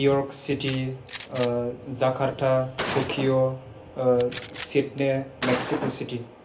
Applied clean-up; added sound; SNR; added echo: none; Gunshot, gunfire; 10 dB; reverberation time 0.3 s.